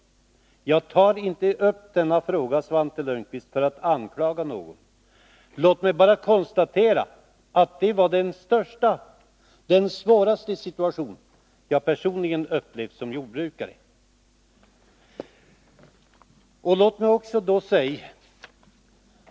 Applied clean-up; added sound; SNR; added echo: none; none; none; none.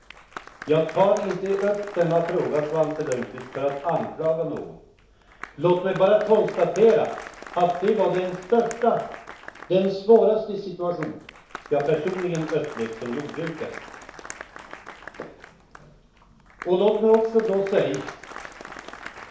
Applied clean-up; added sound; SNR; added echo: none; Applause; 17 dB; reverberation time 0.6 s.